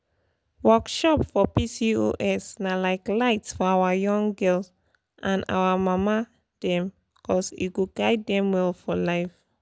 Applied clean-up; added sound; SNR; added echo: none; none; none; none.